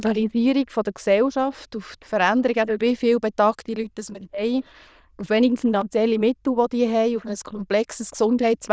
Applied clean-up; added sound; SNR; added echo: neural diffusion model UNIVERSE++.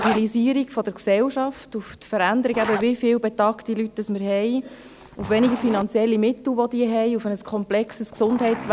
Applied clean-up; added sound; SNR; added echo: none; Zipper (clothing); 14 dB; none.